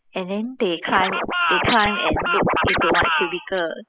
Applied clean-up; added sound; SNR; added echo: classical method spectral subtraction.